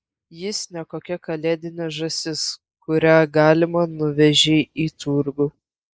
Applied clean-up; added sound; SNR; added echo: neural mask model Resemble Enhance denoiser.